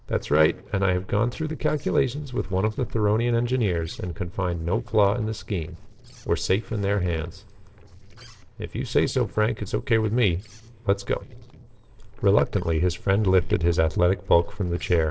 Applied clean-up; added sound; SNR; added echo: neural separator model SepFormer DNS4.